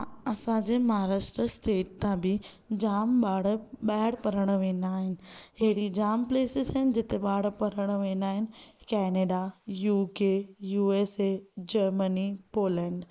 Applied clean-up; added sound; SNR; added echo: neural mask model Resemble Enhance denoiser.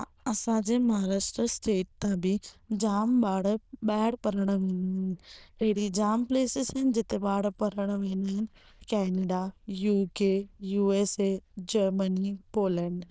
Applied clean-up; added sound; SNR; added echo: neural diffusion model UNIVERSE++.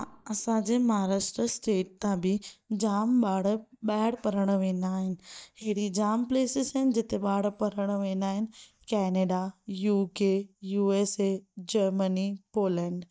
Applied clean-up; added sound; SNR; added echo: neural mask model DeepFilterNet 3.